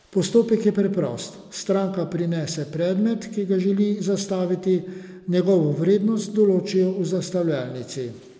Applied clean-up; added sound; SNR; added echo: none; none; none; none.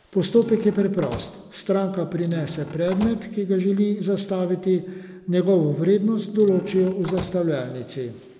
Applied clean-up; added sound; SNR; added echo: none; Squeak / Slam / Wood; 17 dB; none.